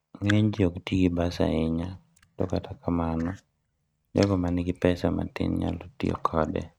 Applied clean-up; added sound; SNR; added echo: neural mask model RNNoise.